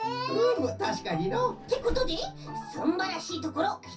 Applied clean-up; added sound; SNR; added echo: none; Vehicle; 12 dB; reverberation time 0.3 s.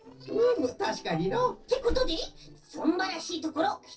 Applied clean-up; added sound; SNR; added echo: neural separator model SepFormer DNS4.